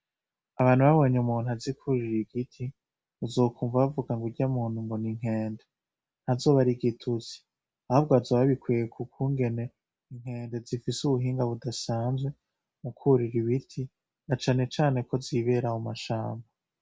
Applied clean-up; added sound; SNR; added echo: none; none; none; none.